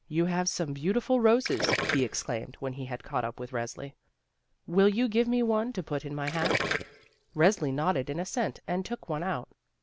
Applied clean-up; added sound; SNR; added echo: none; Gurgling; 8 dB; none.